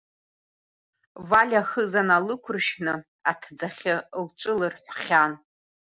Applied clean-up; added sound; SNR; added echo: none; none; none; none.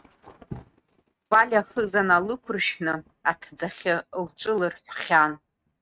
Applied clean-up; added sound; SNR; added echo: neural mask model RNNoise.